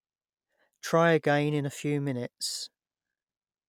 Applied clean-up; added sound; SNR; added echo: none; none; none; none.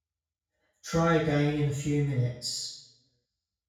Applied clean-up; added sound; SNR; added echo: none; none; none; reverberation time 0.6 s.